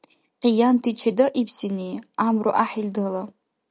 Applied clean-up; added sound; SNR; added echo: none; none; none; none.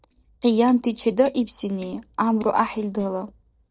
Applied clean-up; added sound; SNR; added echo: neural separator model SepFormer DNS4.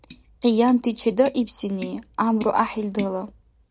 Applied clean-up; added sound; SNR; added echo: none; Tap; 18 dB; none.